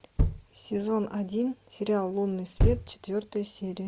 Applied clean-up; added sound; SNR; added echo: none; Thump, thud; 1 dB; none.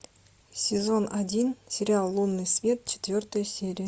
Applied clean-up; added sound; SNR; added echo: none; none; none; none.